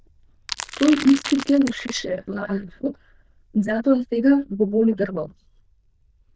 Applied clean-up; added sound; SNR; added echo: neural diffusion model UNIVERSE++.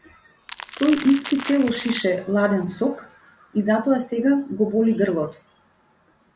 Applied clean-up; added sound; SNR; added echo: none; Crackle; 11 dB; none.